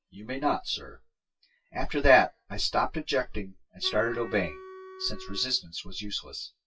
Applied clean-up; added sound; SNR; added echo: classical method WPE with log-MMSE.